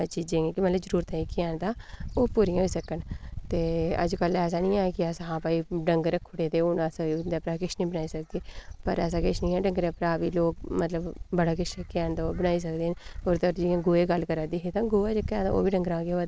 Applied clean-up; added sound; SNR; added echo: none; none; none; none.